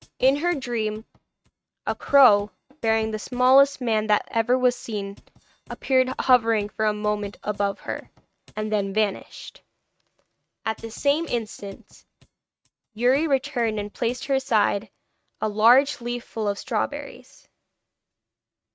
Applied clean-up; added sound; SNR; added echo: neural mask model RNNoise.